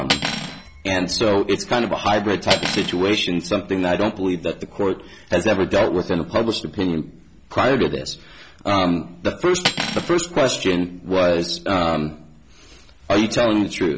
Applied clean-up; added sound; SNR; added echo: none; Cutlery, silverware; 8 dB; none.